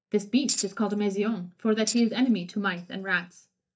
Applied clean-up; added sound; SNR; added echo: neural mask model DeepFilterNet 3.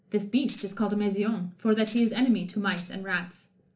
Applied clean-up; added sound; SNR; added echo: none; Tambourine; 6 dB; reverberation time 0.3 s.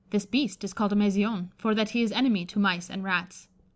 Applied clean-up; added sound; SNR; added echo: none; none; none; none.